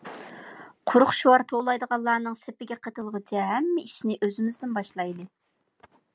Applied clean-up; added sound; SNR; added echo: none; none; none; none.